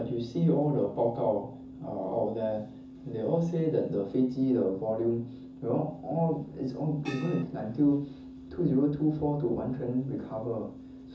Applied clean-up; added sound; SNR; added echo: none; Gong; 14 dB; reverberation time 0.6 s.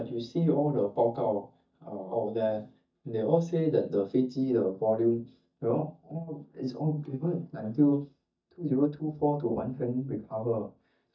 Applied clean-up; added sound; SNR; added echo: neural mask model DeepFilterNet 3.